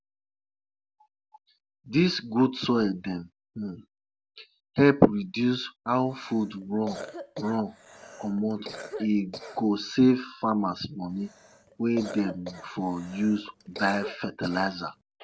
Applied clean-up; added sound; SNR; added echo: none; Cough; 15 dB; none.